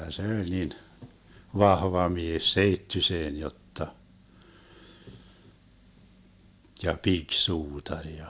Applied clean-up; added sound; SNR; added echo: none; none; none; none.